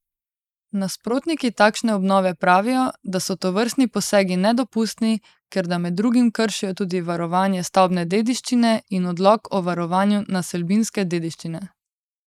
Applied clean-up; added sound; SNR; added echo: neural mask model Resemble Enhance denoiser.